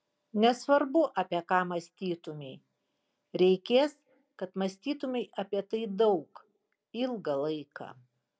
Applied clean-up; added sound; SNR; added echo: none; none; none; none.